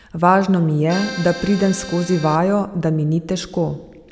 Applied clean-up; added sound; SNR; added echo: none; Accordion; 12 dB; none.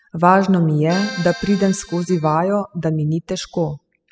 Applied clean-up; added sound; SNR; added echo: classical method spectral subtraction.